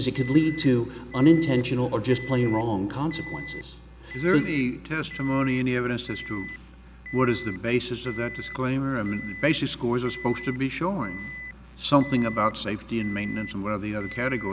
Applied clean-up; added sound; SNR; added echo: none; Alarm; 15 dB; none.